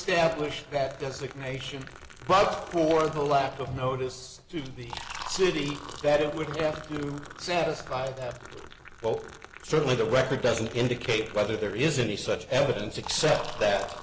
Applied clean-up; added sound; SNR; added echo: none; Liquid; 14 dB; none.